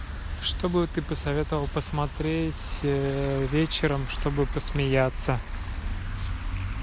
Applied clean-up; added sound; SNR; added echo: none; none; none; none.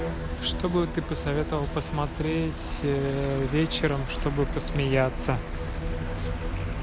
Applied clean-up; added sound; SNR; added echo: none; Bowed string instrument; 9 dB; none.